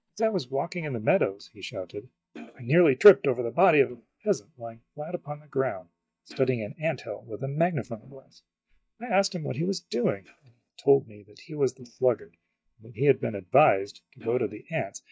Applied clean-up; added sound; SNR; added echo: neural mask model DeepFilterNet 3.